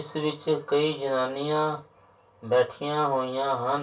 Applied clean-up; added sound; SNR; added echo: none; none; none; reverberation time 0.2 s.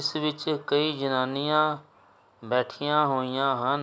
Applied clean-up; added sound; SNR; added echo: none; none; none; none.